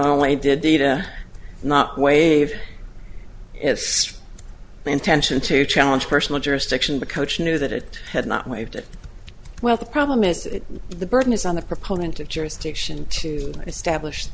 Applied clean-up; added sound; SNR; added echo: none; none; none; none.